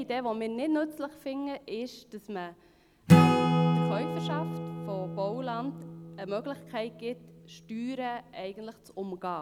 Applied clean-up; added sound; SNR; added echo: none; Acoustic guitar / Strum; -5 dB; none.